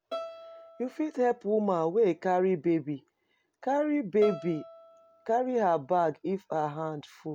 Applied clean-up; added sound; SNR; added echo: none; Bowed string instrument; 17 dB; none.